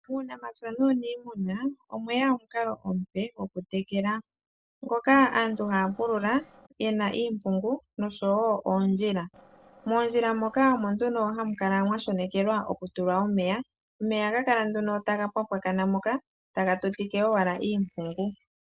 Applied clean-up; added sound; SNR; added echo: neural separator model SepFormer DNS4.